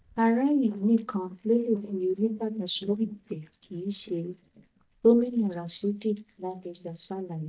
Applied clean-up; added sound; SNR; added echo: neural mask model DeepFilterNet 3.